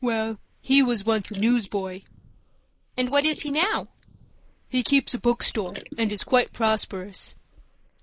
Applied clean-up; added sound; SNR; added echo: neural mask model Resemble Enhance denoiser.